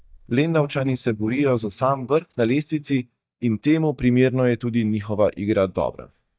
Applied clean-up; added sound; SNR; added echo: neural mask model DeepFilterNet 3.